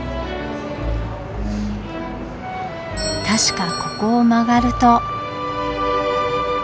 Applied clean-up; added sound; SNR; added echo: none; Bell / Doorbell; 16 dB; none.